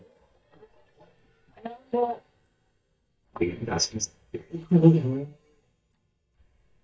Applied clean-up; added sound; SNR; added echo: neural mask model DeepFilterNet 3.